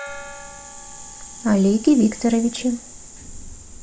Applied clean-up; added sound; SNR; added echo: none; Gong + Rattle (instrument); 16 dB; none.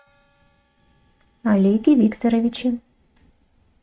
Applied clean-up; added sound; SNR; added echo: neural mask model RNNoise.